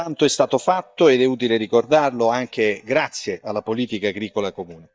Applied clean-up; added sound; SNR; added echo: neural mask model DeepFilterNet 3.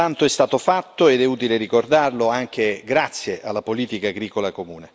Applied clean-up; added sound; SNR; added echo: none; none; none; none.